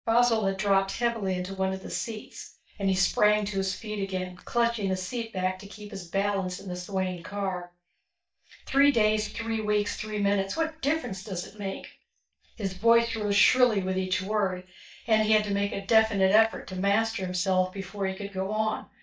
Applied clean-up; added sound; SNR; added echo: neural mask model DeepFilterNet 3.